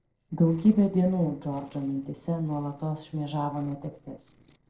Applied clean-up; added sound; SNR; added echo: neural separator model SepFormer DNS4.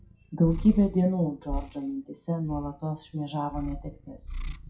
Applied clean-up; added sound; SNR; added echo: classical method WPE with log-MMSE.